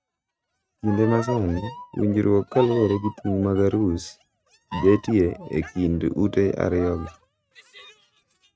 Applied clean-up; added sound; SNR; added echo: neural mask model RNNoise.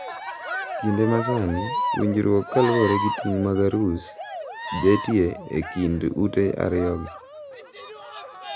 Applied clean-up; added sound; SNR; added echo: none; Cheering; 8 dB; none.